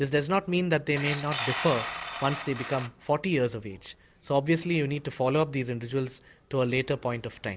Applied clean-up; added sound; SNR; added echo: none; Tools; 8 dB; none.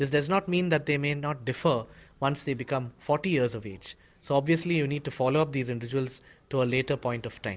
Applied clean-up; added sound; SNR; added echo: none; none; none; none.